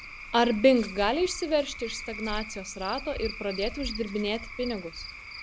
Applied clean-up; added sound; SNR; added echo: none; Cricket / Frog; 11 dB; none.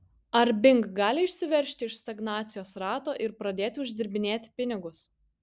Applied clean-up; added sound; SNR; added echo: none; none; none; none.